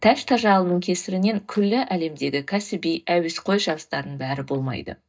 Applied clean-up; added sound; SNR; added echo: neural mask model DeepFilterNet 3.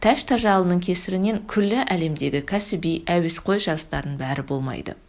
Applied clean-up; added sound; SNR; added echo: none; none; none; none.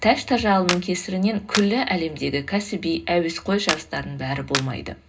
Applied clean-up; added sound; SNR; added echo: none; Clapping; 8 dB; reverberation time 0.2 s.